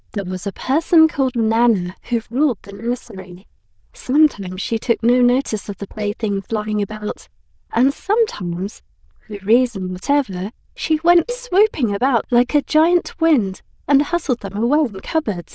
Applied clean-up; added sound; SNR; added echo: neural diffusion model UNIVERSE++.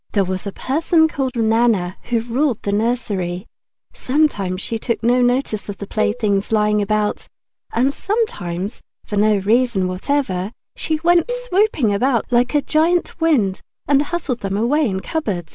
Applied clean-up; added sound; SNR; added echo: none; Cowbell; 14 dB; none.